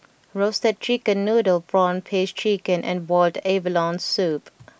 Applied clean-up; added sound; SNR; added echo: none; none; none; none.